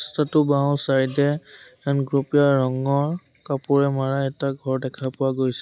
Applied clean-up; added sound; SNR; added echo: none; none; none; none.